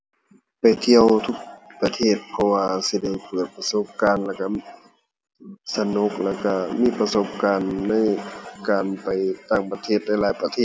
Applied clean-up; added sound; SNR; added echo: none; none; none; none.